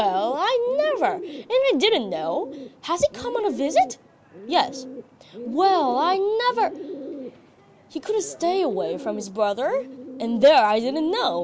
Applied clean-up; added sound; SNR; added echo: none; Bird; 14 dB; none.